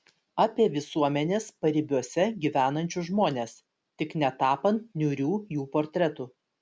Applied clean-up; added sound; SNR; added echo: none; none; none; none.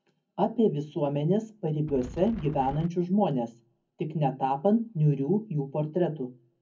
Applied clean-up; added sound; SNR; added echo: none; Wind; 14 dB; reverberation time 0.3 s.